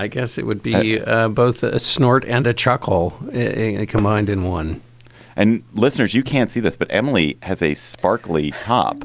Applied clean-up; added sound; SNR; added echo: none; Fireworks; 19 dB; none.